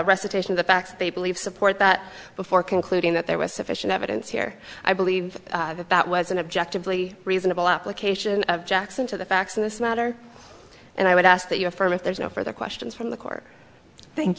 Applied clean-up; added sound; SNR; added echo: none; none; none; none.